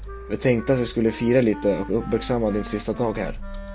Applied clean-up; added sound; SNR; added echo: none; Wind instrument, woodwind instrument + Car; 12 dB; none.